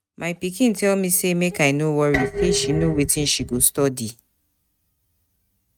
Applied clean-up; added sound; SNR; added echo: neural mask model RNNoise.